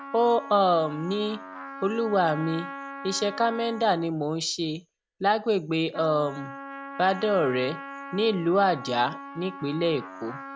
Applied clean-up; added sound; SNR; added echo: none; Trumpet; 13 dB; none.